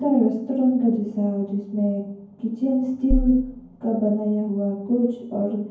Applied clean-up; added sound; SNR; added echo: none; Bass drum; 3 dB; reverberation time 0.9 s.